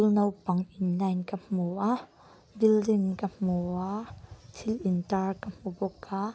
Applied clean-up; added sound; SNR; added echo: none; none; none; none.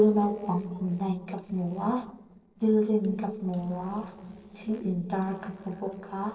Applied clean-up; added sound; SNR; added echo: neural separator model SepFormer DNS4.